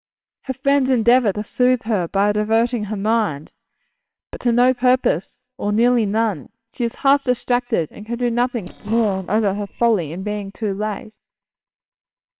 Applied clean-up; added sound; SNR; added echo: neural separator model SepFormer WHAMR!.